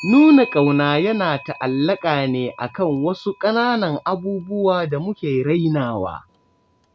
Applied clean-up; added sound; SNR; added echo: none; Clock; 19 dB; none.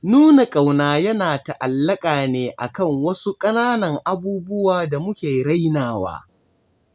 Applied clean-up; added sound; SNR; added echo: none; none; none; none.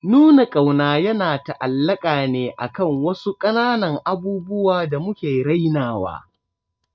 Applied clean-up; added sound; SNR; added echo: neural mask model DeepFilterNet 3.